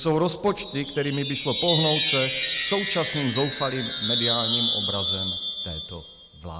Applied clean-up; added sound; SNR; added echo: none; Wind chime; 0 dB; none.